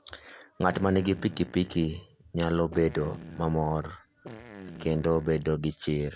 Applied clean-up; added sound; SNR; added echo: none; Fart; 17 dB; none.